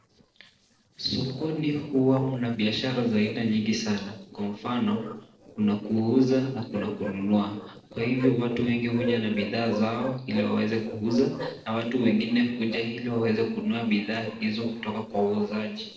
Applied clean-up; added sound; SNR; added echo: neural separator model SepFormer DNS4.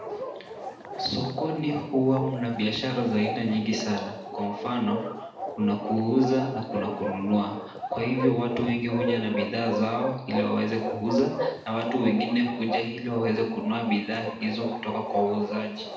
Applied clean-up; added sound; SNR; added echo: none; Bark; 7 dB; reverberation time 0.8 s.